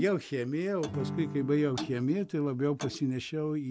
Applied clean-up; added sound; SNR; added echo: none; Clock + Acoustic guitar / Strum; 11 dB; none.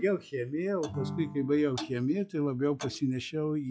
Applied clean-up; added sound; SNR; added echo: classical method log-MMSE.